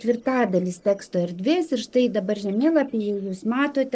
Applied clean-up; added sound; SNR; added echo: neural separator model SepFormer DNS4.